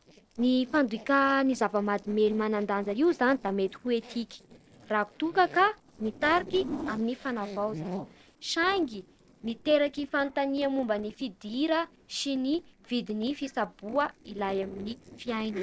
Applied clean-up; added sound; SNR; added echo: neural separator model SepFormer DNS4.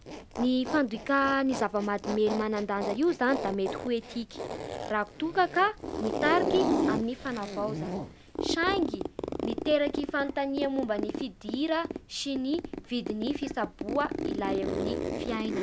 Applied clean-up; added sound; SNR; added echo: none; Zipper (clothing); 4 dB; none.